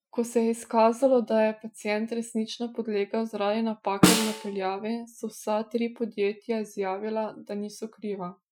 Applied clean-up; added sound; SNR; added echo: classical method Wiener filter.